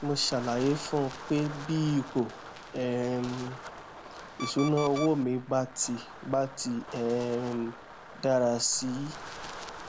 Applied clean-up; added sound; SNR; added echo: none; Wind + Alarm; 12 dB; none.